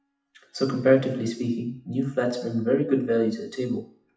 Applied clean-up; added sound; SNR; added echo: classical method WPE with log-MMSE.